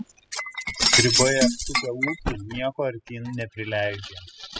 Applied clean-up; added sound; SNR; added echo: classical method spectral subtraction.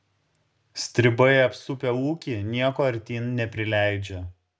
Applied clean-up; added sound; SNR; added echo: none; none; none; none.